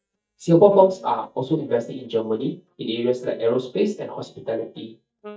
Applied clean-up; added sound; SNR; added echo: neural mask model DeepFilterNet 3.